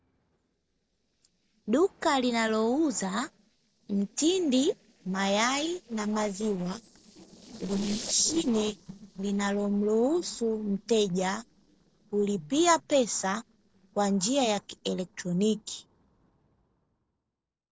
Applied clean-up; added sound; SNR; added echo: neural separator model SepFormer DNS4.